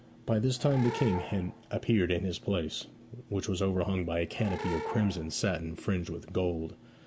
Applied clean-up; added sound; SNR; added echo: none; Animal / Brass instrument; 13 dB; none.